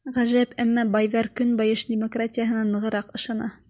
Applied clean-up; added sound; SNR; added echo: none; none; none; none.